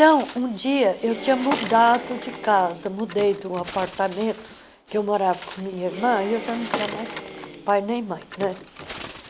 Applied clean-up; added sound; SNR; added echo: none; Applause / Cheering + Bird; 12 dB; none.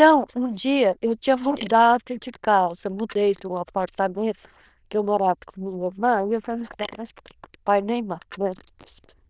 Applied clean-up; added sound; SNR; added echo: neural diffusion model UNIVERSE++.